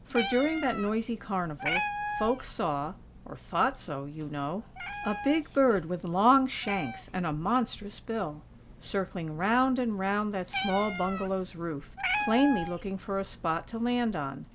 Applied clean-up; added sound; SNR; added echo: none; Meow; 9 dB; none.